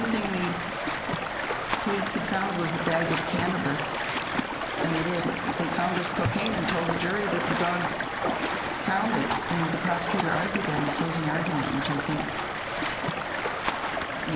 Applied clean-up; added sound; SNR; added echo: none; Stream; -1 dB; none.